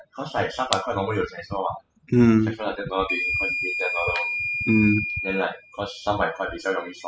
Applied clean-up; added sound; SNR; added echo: classical method spectral subtraction.